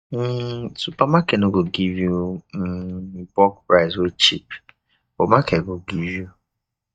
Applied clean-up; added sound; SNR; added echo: neural mask model DeepFilterNet 3.